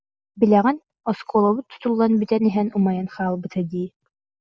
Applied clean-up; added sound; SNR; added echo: none; none; none; none.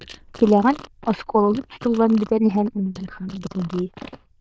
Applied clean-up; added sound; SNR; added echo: neural diffusion model UNIVERSE++.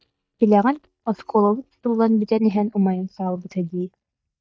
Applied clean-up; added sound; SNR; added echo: neural mask model DeepFilterNet 3.